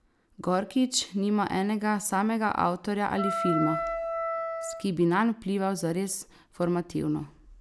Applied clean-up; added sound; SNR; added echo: none; Wind instrument, woodwind instrument; 3 dB; none.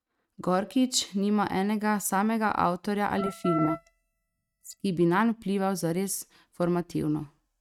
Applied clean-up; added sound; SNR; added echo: neural mask model RNNoise.